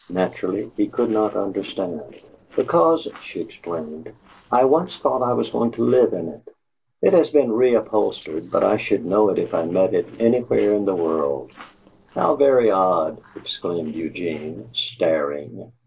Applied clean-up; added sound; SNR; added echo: neural separator model SepFormer DNS4.